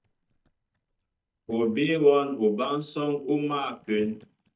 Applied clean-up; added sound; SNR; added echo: neural mask model DeepFilterNet 3.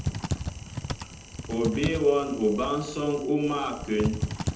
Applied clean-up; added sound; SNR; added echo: none; Typing; 6 dB; reverberation time 0.9 s.